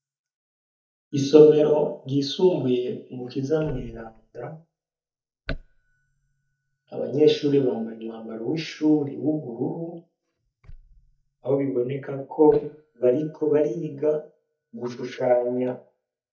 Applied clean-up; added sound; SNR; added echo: neural mask model DeepFilterNet 3.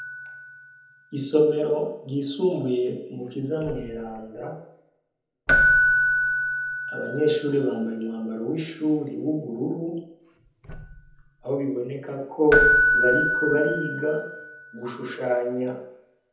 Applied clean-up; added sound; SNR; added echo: none; Keyboard (musical); 0 dB; reverberation time 1.0 s.